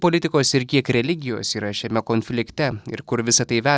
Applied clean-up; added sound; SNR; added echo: none; none; none; none.